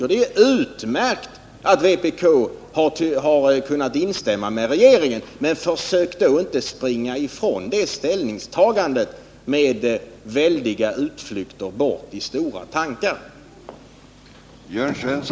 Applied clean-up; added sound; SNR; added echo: none; none; none; none.